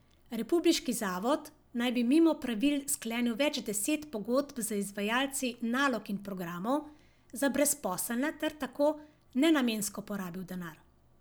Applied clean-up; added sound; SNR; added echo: none; none; none; none.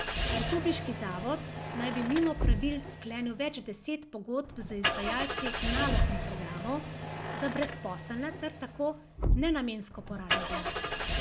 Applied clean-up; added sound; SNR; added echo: none; Engine starting / Car + Thump, thud; -2 dB; none.